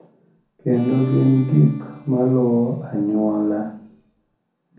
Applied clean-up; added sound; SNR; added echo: none; Bowed string instrument; 19 dB; reverberation time 0.5 s.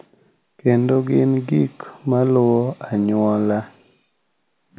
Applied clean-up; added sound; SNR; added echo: none; none; none; none.